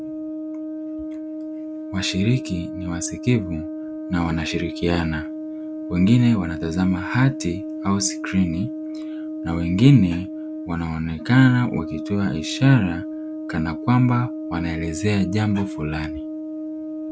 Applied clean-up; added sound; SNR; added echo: none; Brass instrument; 8 dB; none.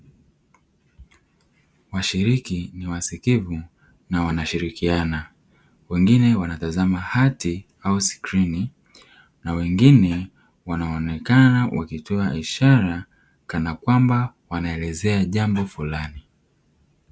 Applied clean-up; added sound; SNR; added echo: none; none; none; none.